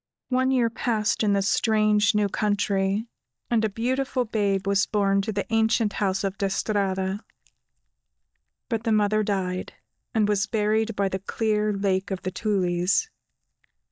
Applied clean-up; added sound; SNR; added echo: neural mask model DeepFilterNet 3.